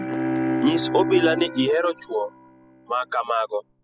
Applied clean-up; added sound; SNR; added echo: classical method spectral subtraction.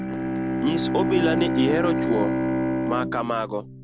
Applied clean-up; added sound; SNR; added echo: none; Bowed string instrument; -1 dB; none.